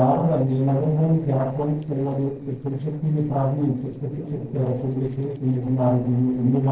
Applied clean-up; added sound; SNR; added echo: neural separator model SepFormer DNS4.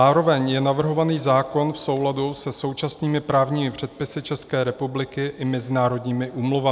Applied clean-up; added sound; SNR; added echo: none; none; none; none.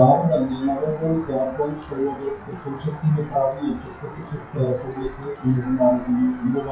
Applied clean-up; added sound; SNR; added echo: classical method WPE with log-MMSE.